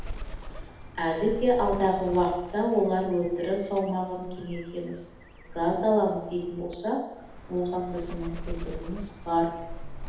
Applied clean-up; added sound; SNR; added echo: none; Bird; 11 dB; reverberation time 0.8 s.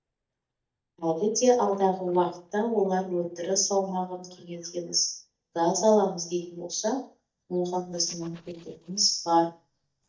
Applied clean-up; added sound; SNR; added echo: neural mask model DeepFilterNet 3.